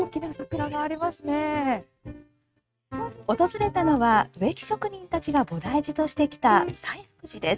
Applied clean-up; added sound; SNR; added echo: neural mask model RNNoise.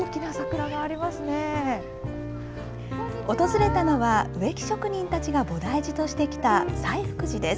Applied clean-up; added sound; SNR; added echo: none; none; none; none.